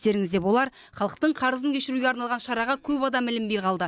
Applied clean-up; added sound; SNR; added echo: none; none; none; none.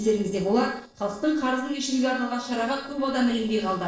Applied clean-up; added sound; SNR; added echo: neural separator model SepFormer DNS4.